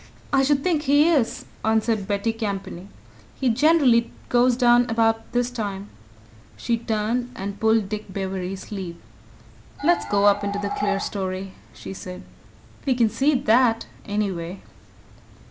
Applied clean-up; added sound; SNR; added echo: none; Animal; 6 dB; none.